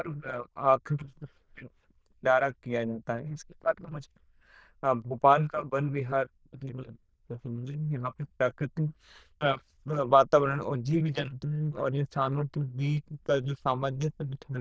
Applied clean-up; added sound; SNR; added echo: neural diffusion model UNIVERSE++.